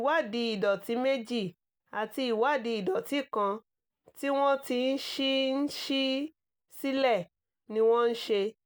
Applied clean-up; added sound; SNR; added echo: none; none; none; none.